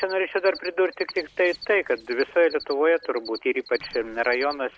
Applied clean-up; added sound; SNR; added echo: none; Cricket; 19 dB; none.